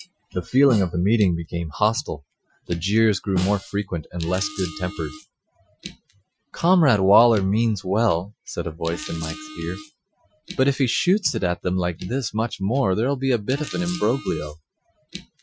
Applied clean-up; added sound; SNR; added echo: classical method Wiener filter.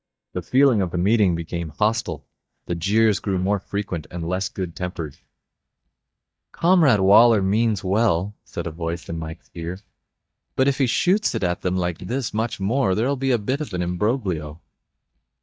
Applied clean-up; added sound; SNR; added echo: neural mask model DeepFilterNet 3.